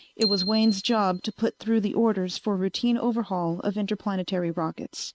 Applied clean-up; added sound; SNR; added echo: neural mask model RNNoise.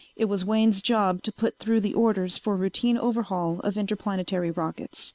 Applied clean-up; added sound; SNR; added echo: none; none; none; none.